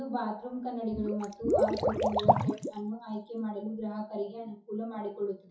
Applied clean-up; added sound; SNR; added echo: classical method WPE with log-MMSE.